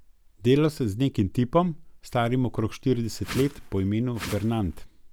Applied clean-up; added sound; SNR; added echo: none; Whoosh, swoosh, swish; 13 dB; none.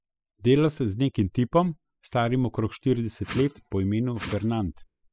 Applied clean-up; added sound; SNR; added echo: classical method spectral subtraction.